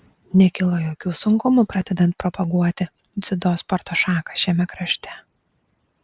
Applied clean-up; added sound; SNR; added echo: none; none; none; none.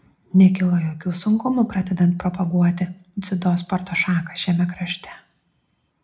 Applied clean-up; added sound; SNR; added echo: none; none; none; reverberation time 0.2 s.